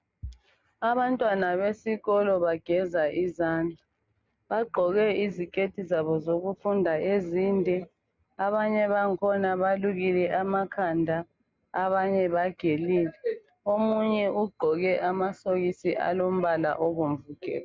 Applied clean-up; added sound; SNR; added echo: none; none; none; none.